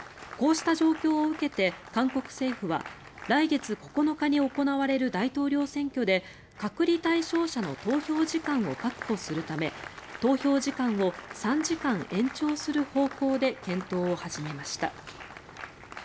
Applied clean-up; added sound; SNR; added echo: none; Applause; 16 dB; none.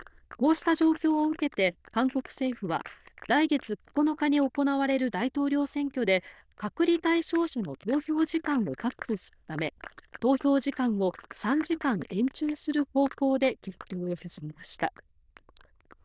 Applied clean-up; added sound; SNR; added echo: neural diffusion model UNIVERSE++.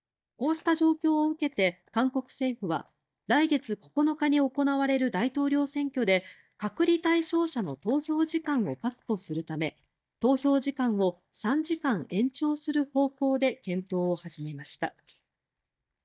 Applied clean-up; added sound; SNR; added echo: neural mask model DeepFilterNet 3.